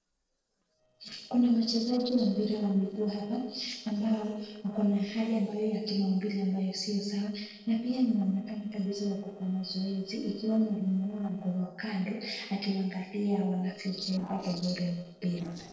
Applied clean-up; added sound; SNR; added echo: neural separator model SepFormer DNS4.